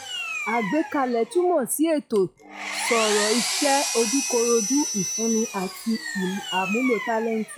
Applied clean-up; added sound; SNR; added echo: classical method log-MMSE.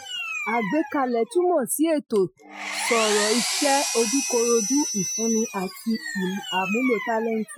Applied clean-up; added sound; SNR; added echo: classical method Wiener filter.